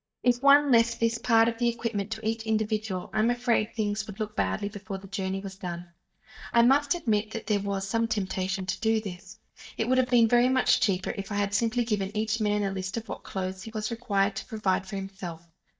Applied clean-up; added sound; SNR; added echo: neural mask model DeepFilterNet 3.